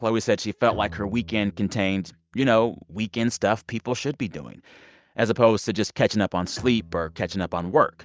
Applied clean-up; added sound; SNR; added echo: neural mask model DeepFilterNet 3.